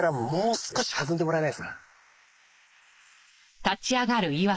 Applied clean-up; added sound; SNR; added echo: neural mask model Resemble Enhance denoiser.